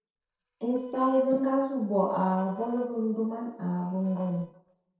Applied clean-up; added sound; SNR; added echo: neural separator model SepFormer DNS4.